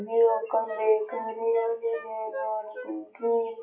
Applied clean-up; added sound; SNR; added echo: classical method WPE with log-MMSE.